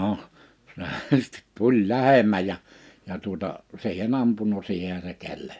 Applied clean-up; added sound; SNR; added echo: none; none; none; none.